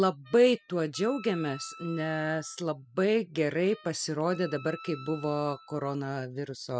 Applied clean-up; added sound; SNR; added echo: classical method spectral subtraction.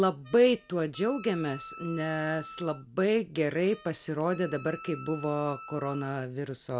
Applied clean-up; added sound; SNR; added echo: none; Wind instrument, woodwind instrument; 17 dB; none.